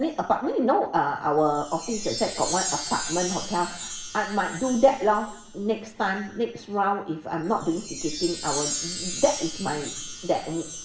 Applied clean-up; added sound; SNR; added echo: none; Chime; 9 dB; reverberation time 0.8 s.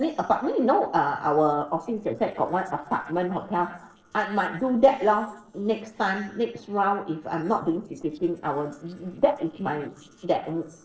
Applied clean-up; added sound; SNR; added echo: neural separator model SepFormer DNS4.